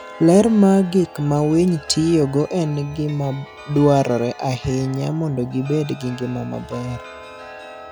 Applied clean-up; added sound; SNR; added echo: none; Chime; 19 dB; none.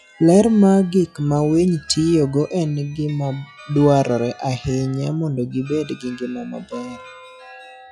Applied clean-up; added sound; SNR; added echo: classical method log-MMSE.